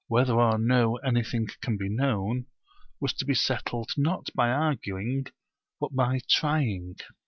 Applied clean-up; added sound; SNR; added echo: none; none; none; none.